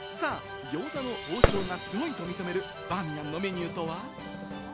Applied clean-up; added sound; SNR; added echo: none; Fireworks; -2 dB; none.